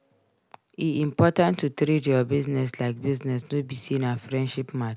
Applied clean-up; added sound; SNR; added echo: none; none; none; none.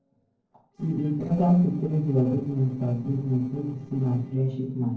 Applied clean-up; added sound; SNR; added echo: neural separator model SepFormer DNS4.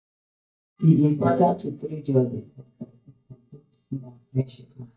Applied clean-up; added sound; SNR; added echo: neural mask model DeepFilterNet 3.